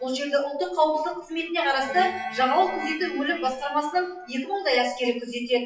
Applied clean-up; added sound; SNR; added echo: classical method WPE with log-MMSE.